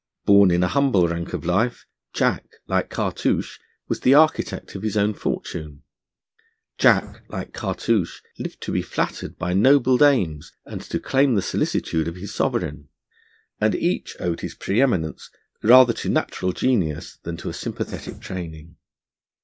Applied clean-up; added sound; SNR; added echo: neural mask model Resemble Enhance denoiser.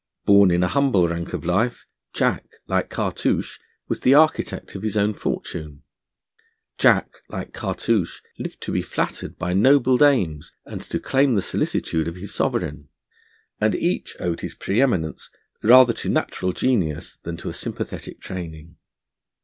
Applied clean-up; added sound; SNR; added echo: none; none; none; none.